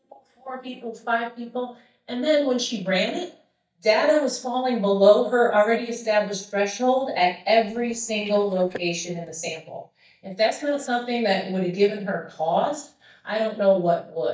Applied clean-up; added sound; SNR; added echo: neural mask model DeepFilterNet 3.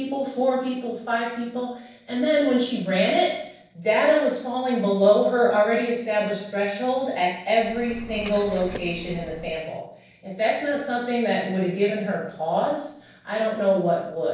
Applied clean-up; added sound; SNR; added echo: neural separator model SepFormer DNS4.